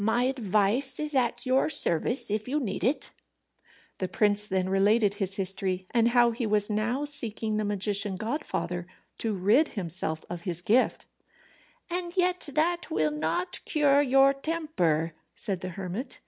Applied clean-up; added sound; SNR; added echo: none; none; none; none.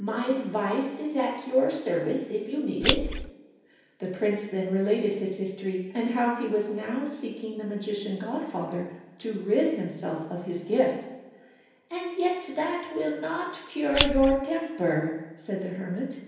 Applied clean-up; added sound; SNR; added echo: none; Scissors; -2 dB; reverberation time 0.9 s.